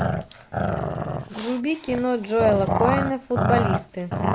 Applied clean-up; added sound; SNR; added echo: none; Growling; 0 dB; none.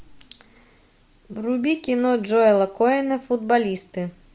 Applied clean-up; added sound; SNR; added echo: none; none; none; none.